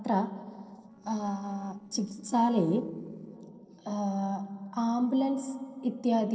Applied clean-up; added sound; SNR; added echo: neural separator model SepFormer DNS4.